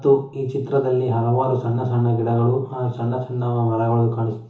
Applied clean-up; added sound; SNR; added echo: none; none; none; reverberation time 0.8 s.